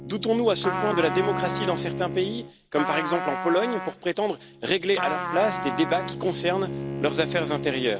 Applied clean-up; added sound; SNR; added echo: none; Trumpet + Bowed string instrument; 5 dB; none.